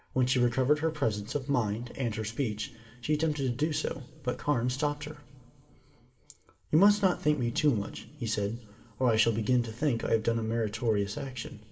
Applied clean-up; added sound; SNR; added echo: none; none; none; reverberation time 2.8 s.